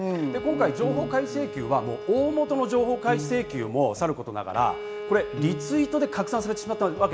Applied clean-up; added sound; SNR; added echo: none; Bowed string instrument + Piano; 9 dB; none.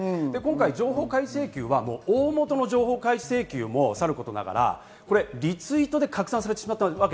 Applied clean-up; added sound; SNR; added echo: none; none; none; none.